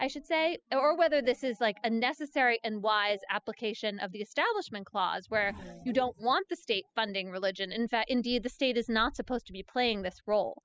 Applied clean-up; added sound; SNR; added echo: classical method spectral subtraction.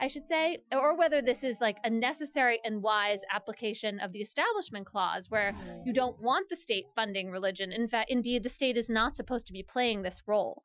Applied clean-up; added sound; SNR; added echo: classical method Wiener filter.